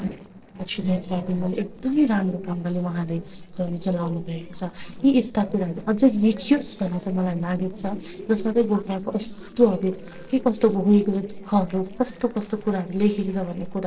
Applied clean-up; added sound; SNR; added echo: neural separator model SepFormer DNS4.